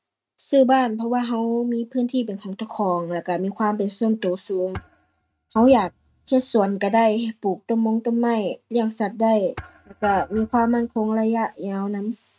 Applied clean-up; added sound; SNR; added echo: neural mask model RNNoise.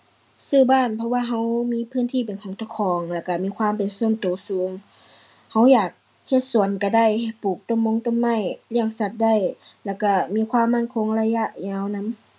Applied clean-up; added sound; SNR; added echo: none; none; none; none.